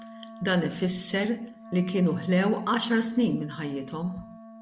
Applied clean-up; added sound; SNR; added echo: none; Wind instrument, woodwind instrument; 18 dB; none.